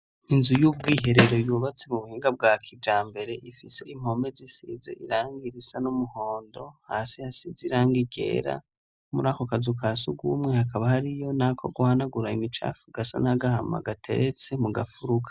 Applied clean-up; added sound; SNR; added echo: none; Snare drum; -2 dB; none.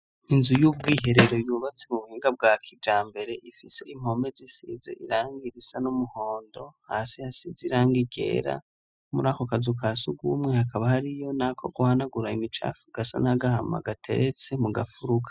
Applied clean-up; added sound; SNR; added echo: classical method spectral subtraction.